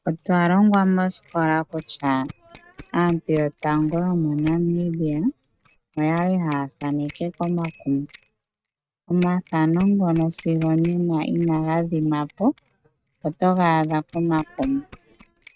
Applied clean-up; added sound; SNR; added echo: neural mask model RNNoise.